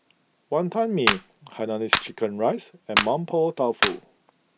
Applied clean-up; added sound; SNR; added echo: none; Clapping; 1 dB; none.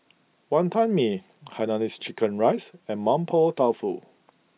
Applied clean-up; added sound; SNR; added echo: none; none; none; none.